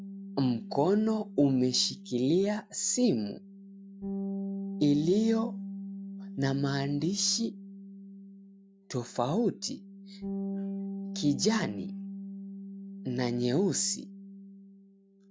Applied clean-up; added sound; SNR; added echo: none; Bass guitar; 9 dB; none.